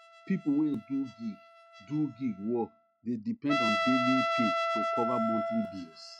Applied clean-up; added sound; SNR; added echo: classical method log-MMSE.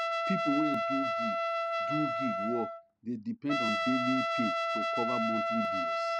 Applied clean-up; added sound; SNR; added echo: none; Trumpet; -3 dB; none.